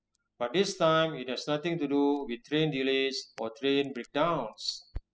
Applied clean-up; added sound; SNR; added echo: classical method spectral subtraction.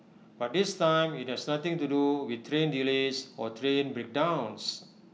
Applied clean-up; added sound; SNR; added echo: none; none; none; none.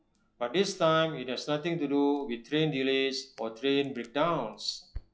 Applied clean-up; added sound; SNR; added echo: classical method log-MMSE.